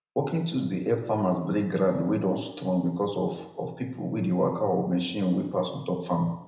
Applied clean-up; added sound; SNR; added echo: none; none; none; reverberation time 0.8 s.